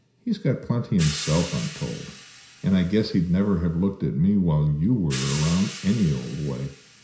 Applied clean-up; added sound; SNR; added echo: none; Hi-hat; 15 dB; reverberation time 0.5 s.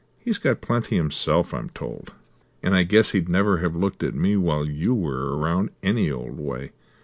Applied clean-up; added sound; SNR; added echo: none; none; none; none.